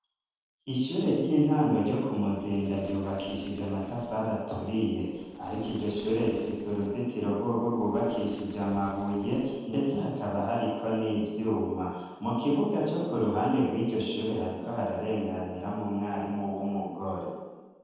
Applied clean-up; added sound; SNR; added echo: neural separator model SepFormer DNS4.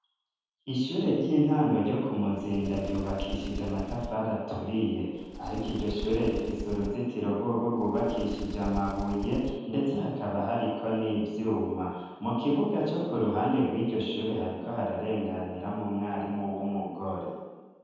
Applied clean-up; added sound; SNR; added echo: none; Bird; 9 dB; reverberation time 1.2 s.